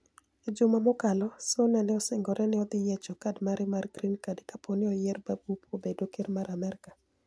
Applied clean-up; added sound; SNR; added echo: none; none; none; none.